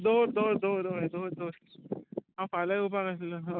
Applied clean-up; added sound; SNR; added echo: none; none; none; none.